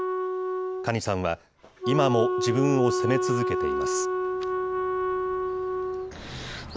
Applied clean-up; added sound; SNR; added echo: none; Wind instrument, woodwind instrument; -1 dB; none.